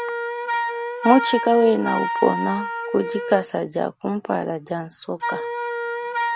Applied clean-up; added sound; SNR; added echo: none; Wind instrument, woodwind instrument; 4 dB; none.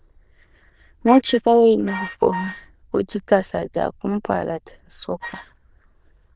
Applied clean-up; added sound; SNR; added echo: neural diffusion model UNIVERSE++.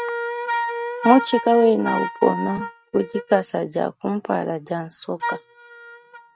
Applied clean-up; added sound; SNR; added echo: neural mask model RNNoise.